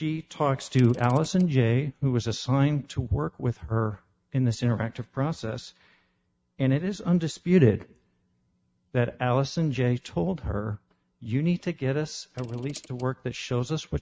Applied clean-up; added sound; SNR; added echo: neural mask model RNNoise.